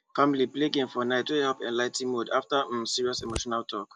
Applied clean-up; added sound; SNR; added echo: none; Scissors; 14 dB; none.